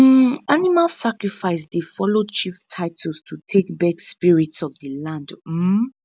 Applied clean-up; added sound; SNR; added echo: none; none; none; none.